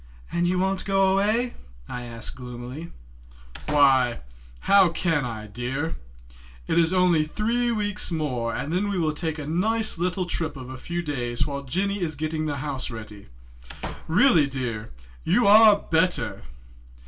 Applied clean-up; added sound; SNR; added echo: none; Slam / Wood; 17 dB; reverberation time 0.2 s.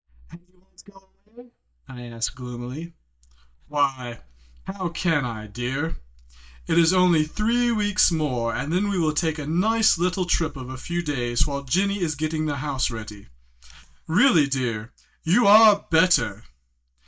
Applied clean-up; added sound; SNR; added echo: neural mask model DeepFilterNet 3.